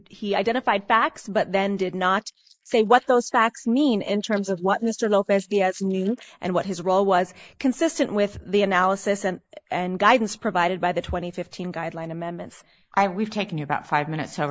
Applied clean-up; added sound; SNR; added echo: neural mask model Resemble Enhance denoiser.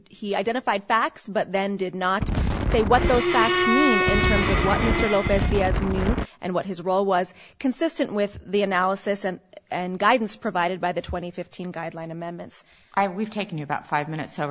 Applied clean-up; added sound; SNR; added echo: none; Bowed string instrument + Wind; -3 dB; none.